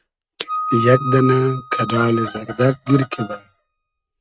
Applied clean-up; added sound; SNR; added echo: neural mask model RNNoise.